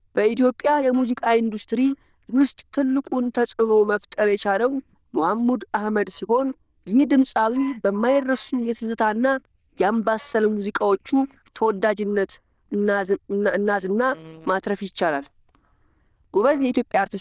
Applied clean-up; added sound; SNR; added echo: neural diffusion model UNIVERSE++.